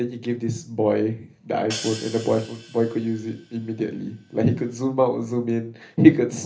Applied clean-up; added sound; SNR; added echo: none; Hi-hat; 17 dB; reverberation time 0.3 s.